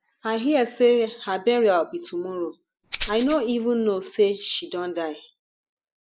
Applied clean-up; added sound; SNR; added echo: neural mask model Resemble Enhance denoiser.